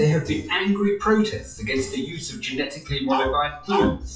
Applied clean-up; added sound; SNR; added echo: classical method WPE with log-MMSE.